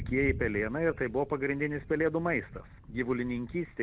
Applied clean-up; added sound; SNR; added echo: none; Thunder; 11 dB; none.